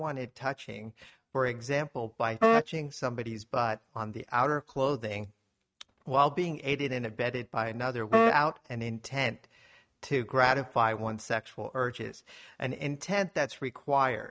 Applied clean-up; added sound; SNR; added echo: neural mask model RNNoise.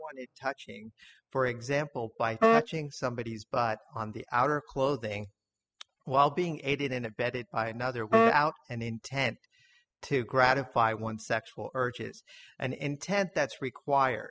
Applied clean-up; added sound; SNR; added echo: classical method spectral subtraction.